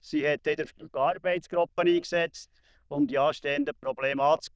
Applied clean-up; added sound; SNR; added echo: neural diffusion model UNIVERSE++.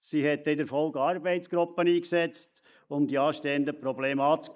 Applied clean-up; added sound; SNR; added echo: neural mask model Resemble Enhance denoiser.